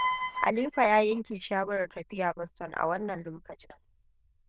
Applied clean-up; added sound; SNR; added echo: neural diffusion model UNIVERSE++.